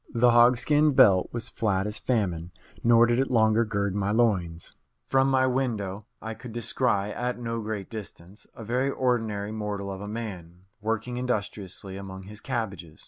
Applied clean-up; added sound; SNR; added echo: none; none; none; none.